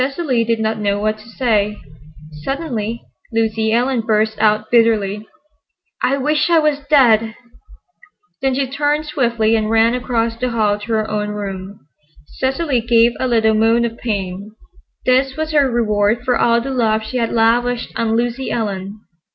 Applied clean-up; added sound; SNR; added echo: none; none; none; none.